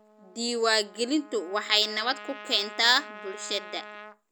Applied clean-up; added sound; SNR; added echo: none; Trumpet; 16 dB; none.